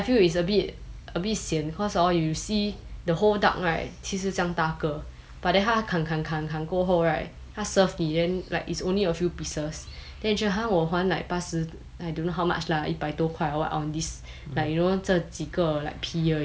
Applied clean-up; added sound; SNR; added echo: none; none; none; none.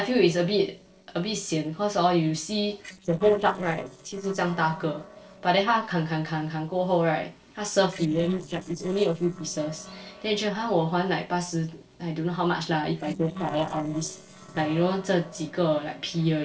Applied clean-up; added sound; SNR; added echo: neural separator model SepFormer DNS4.